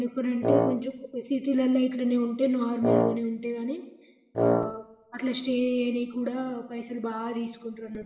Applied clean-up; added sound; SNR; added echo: none; Wind instrument, woodwind instrument; -2 dB; reverberation time 1.1 s.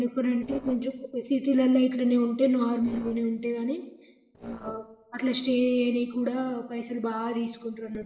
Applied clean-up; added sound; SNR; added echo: neural separator model SepFormer DNS4.